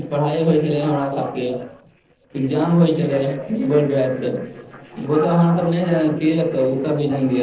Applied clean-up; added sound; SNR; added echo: neural separator model SepFormer DNS4.